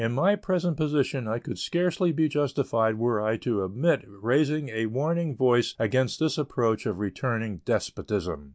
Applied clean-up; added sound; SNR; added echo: none; none; none; none.